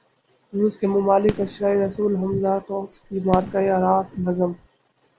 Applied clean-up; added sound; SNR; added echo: none; Fireworks; 14 dB; none.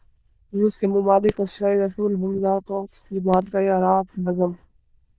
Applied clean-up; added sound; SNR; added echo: neural diffusion model UNIVERSE++.